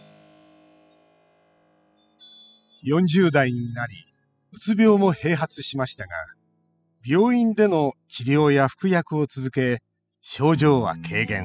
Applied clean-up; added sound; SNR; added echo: classical method spectral subtraction.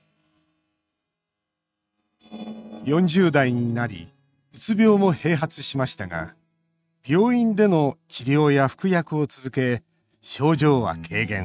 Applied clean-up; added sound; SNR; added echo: neural mask model RNNoise.